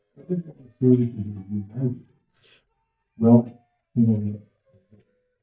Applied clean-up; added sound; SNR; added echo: neural mask model DeepFilterNet 3.